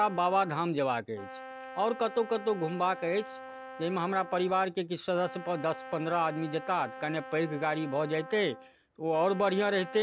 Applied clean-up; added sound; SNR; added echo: none; Brass instrument; 14 dB; none.